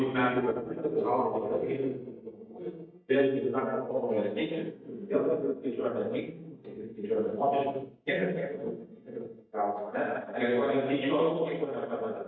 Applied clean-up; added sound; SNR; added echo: neural mask model DeepFilterNet 3.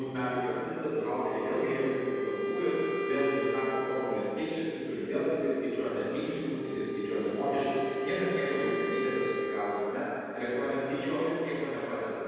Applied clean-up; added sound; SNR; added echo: none; Wind instrument, woodwind instrument; 6 dB; reverberation time 2.1 s.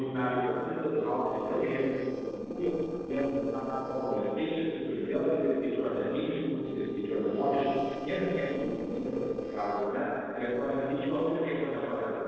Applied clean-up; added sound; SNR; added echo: neural separator model SepFormer DNS4.